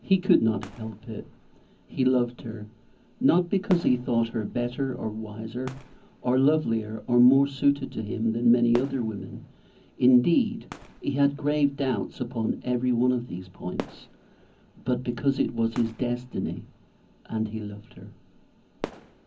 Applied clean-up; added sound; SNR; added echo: none; Fireworks; 20 dB; reverberation time 0.4 s.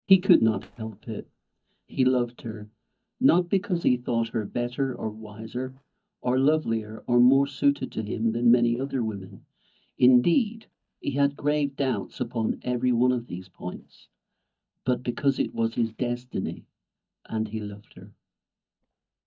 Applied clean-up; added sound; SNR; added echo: neural mask model DeepFilterNet 3.